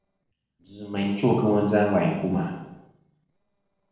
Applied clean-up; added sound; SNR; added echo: neural separator model SepFormer DNS4.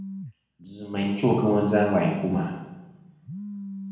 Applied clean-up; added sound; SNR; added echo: none; Telephone; 12 dB; reverberation time 1.0 s.